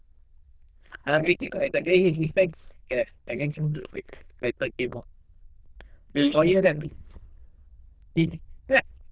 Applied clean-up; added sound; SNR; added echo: neural diffusion model UNIVERSE++.